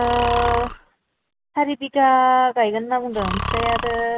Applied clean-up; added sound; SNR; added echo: none; Breathing; 8 dB; none.